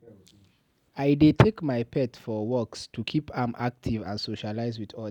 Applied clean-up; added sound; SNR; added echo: none; none; none; none.